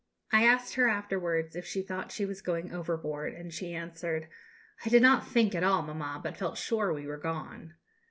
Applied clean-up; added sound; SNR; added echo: none; none; none; none.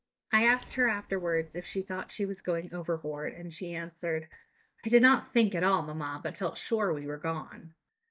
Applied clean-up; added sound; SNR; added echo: neural mask model DeepFilterNet 3.